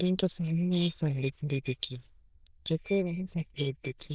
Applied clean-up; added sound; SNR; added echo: neural diffusion model UNIVERSE++.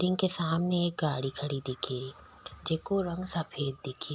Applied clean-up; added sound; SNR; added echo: none; none; none; none.